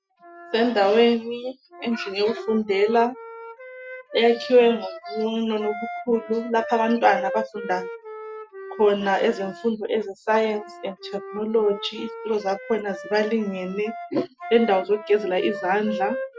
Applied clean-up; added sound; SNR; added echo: classical method Wiener filter.